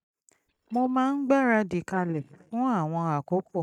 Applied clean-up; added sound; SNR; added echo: neural mask model DeepFilterNet 3.